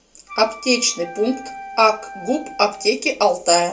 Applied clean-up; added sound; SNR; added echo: none; Wind instrument, woodwind instrument; 16 dB; reverberation time 0.2 s.